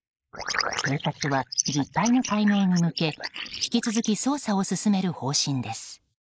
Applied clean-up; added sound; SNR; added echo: neural mask model Resemble Enhance denoiser.